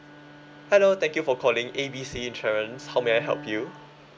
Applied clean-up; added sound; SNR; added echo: none; Bowed string instrument; 19 dB; none.